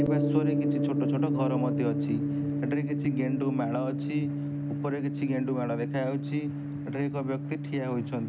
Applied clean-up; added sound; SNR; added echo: none; Gong; -2 dB; none.